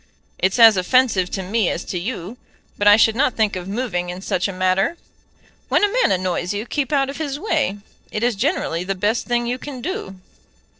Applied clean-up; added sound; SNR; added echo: neural separator model SepFormer DNS4.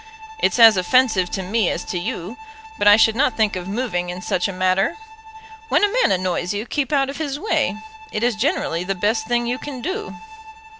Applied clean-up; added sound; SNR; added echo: none; Alarm + Bowed string instrument; 16 dB; none.